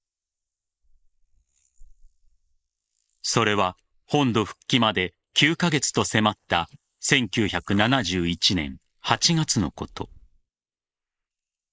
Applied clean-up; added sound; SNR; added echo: neural mask model Resemble Enhance denoiser.